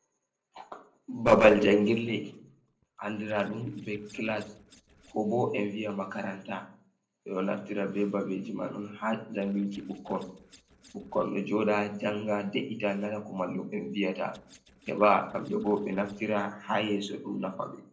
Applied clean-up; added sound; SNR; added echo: neural separator model SepFormer DNS4.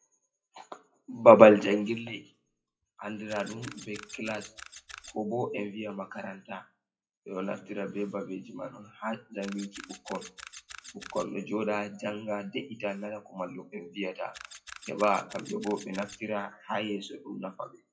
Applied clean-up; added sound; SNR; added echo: classical method WPE with log-MMSE.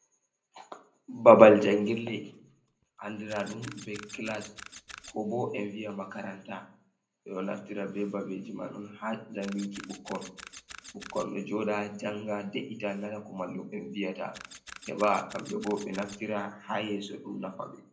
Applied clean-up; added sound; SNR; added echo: none; Camera; 19 dB; reverberation time 0.4 s.